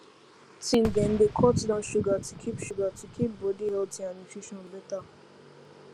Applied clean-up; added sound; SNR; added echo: none; Fireworks; 13 dB; none.